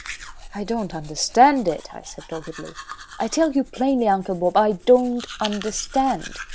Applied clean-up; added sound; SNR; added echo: none; Domestic sounds, home sounds; 16 dB; none.